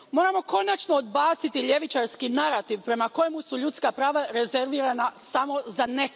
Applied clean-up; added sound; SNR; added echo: none; none; none; none.